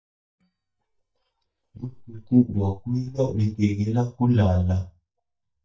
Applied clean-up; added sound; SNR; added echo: neural mask model DeepFilterNet 3.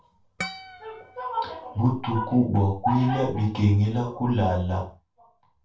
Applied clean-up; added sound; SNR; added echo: none; Harp; 15 dB; reverberation time 0.3 s.